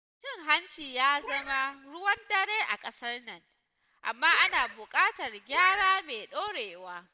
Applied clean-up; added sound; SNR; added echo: neural separator model SepFormer DNS4.